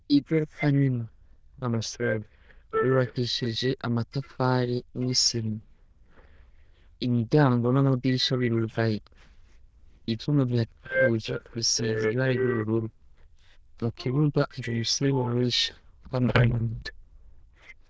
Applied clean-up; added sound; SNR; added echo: neural diffusion model UNIVERSE++.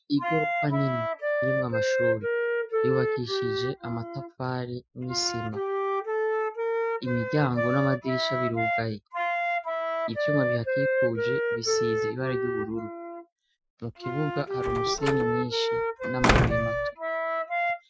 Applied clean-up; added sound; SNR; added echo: classical method Wiener filter.